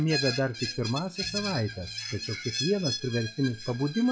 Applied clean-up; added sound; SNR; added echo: classical method log-MMSE.